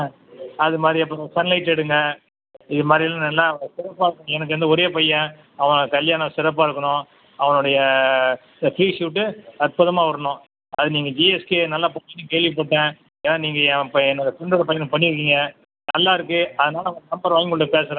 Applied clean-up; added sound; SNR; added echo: none; none; none; none.